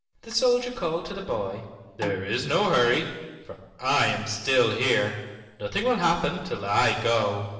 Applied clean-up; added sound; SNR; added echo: none; Snare drum; 15 dB; reverberation time 1.2 s.